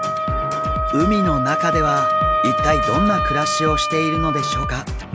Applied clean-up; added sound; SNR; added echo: none; Wind instrument, woodwind instrument; -1 dB; none.